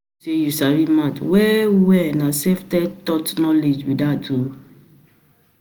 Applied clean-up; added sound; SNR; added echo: none; none; none; none.